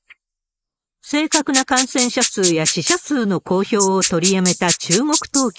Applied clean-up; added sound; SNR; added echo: neural mask model Resemble Enhance denoiser.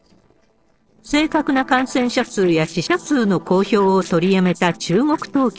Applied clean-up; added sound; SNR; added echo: neural separator model SepFormer DNS4.